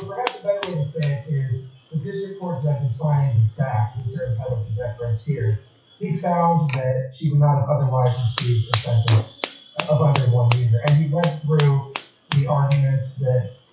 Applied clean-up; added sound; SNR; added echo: classical method WPE with log-MMSE.